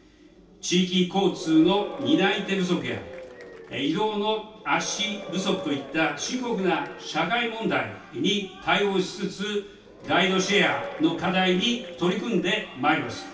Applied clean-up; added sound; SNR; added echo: none; Applause / Crowd / Cheering; 15 dB; reverberation time 0.2 s.